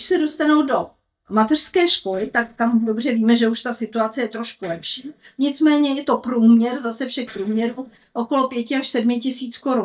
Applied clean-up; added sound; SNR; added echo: neural mask model DeepFilterNet 3.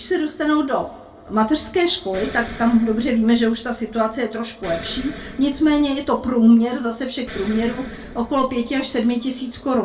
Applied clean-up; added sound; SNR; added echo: none; Explosion; 17 dB; reverberation time 0.2 s.